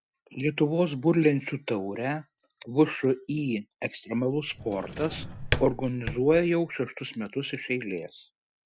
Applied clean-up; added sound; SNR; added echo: none; Drawer open or close; 7 dB; none.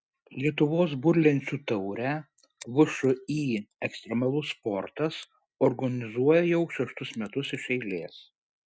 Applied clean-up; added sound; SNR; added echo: none; none; none; none.